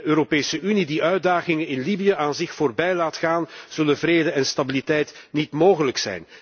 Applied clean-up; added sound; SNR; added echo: none; none; none; none.